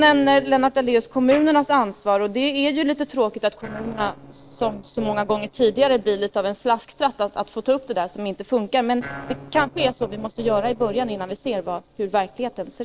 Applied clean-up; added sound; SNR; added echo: neural separator model SepFormer DNS4.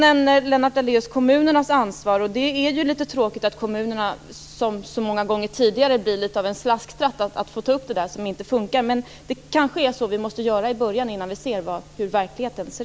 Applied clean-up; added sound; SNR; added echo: none; none; none; none.